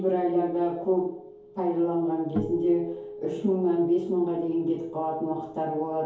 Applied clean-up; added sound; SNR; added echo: none; Acoustic guitar; 14 dB; reverberation time 2.4 s.